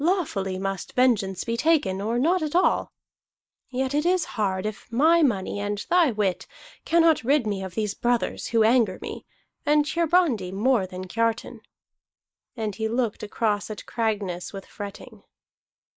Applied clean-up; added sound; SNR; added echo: neural mask model Resemble Enhance denoiser.